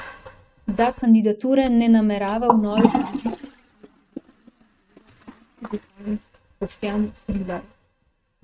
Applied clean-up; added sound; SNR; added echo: neural mask model RNNoise.